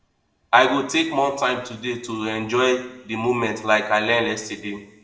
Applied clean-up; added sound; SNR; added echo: none; none; none; reverberation time 0.7 s.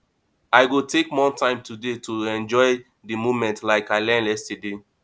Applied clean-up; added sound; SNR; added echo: none; none; none; none.